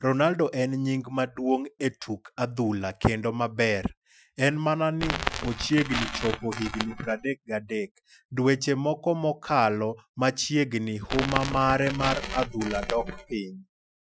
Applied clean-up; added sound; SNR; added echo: classical method Wiener filter.